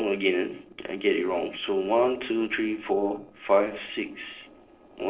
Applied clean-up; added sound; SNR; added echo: neural separator model SepFormer DNS4.